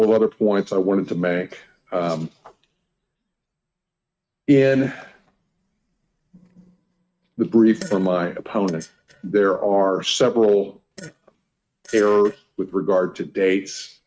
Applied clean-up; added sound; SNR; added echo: neural mask model RNNoise.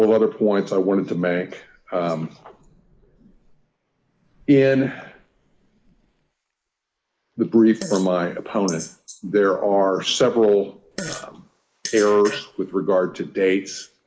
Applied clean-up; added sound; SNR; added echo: neural mask model Resemble Enhance denoiser.